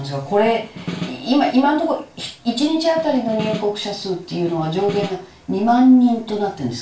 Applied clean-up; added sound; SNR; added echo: none; Snare drum; 13 dB; reverberation time 0.3 s.